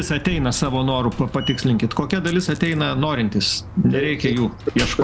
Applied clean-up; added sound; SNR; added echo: none; Coin (dropping) + Slam; 12 dB; none.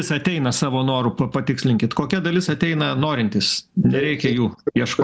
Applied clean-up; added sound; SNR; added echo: none; none; none; none.